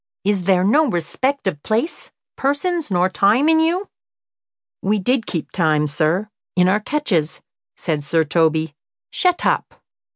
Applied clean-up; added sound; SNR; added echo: none; none; none; none.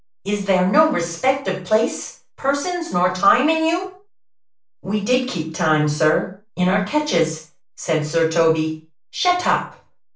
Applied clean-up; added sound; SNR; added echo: none; none; none; reverberation time 0.3 s.